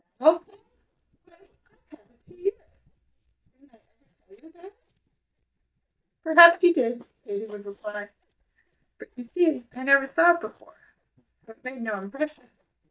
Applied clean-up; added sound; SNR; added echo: neural mask model DeepFilterNet 3.